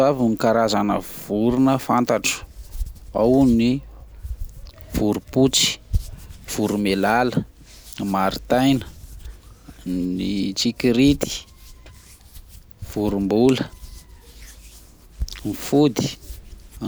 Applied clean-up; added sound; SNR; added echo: none; Hands; 14 dB; none.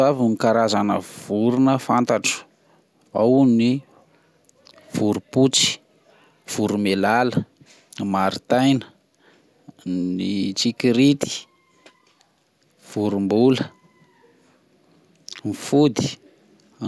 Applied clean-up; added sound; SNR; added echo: none; none; none; none.